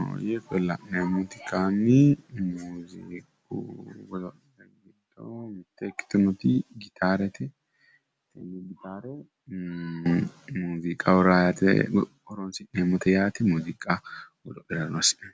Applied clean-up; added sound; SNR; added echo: none; none; none; none.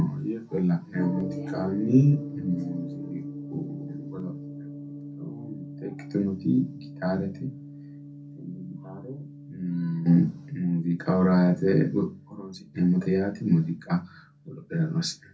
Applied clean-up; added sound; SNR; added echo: none; Gong; 13 dB; reverberation time 0.3 s.